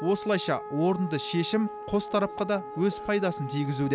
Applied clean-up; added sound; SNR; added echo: none; Wind instrument, woodwind instrument; 11 dB; none.